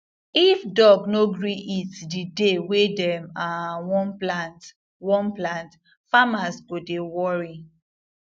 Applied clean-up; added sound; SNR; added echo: none; none; none; none.